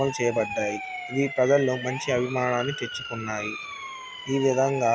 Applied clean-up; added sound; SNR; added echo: none; Siren; 10 dB; none.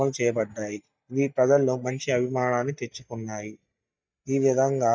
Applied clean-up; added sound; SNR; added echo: neural mask model DeepFilterNet 3.